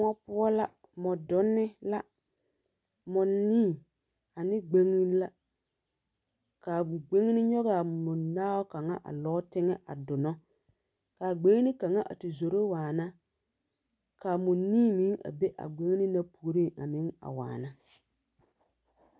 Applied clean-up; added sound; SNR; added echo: none; none; none; none.